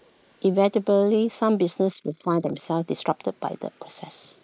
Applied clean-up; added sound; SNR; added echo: neural mask model Resemble Enhance denoiser.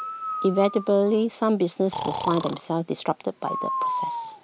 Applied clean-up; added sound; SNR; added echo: none; Breathing; 7 dB; none.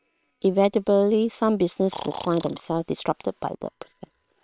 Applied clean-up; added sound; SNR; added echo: neural separator model SepFormer WHAM!.